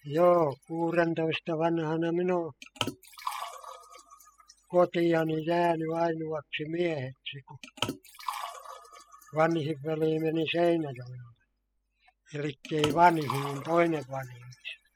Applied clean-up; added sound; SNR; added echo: classical method spectral subtraction.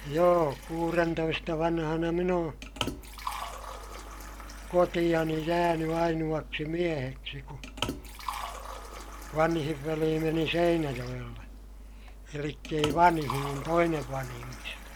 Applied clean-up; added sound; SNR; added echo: none; Liquid; 13 dB; none.